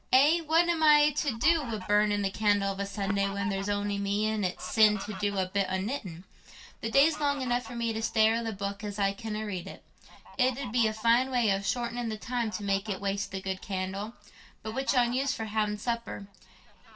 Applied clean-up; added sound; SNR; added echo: none; Fowl; 17 dB; reverberation time 0.2 s.